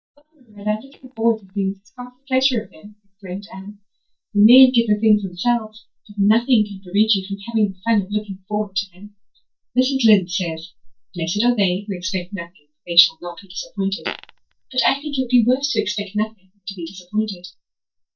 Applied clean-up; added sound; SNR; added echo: neural mask model DeepFilterNet 3.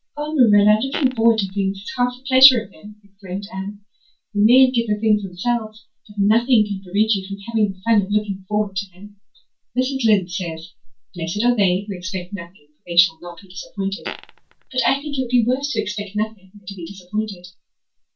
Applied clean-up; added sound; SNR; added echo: none; Fart; 13 dB; reverberation time 0.1 s.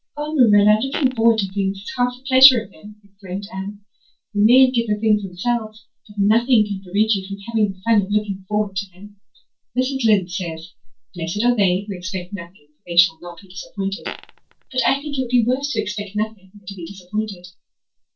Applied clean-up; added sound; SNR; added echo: neural separator model SepFormer DNS4.